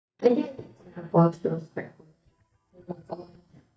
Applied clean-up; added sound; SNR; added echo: neural mask model DeepFilterNet 3.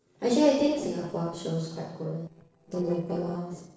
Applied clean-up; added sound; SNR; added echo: neural separator model SepFormer DNS4.